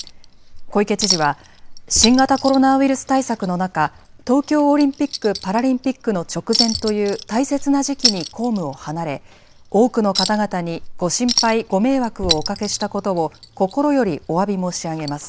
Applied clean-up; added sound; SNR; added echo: none; Chink, clink; 9 dB; none.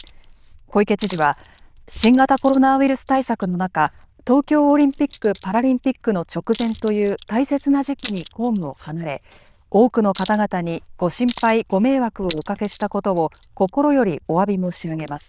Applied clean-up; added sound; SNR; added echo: neural diffusion model UNIVERSE++.